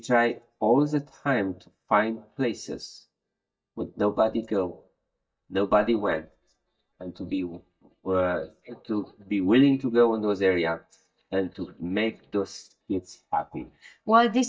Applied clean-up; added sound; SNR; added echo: neural mask model DeepFilterNet 3.